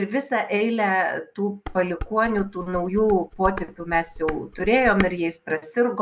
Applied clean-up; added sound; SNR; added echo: none; Dishes, pots, and pans; 12 dB; none.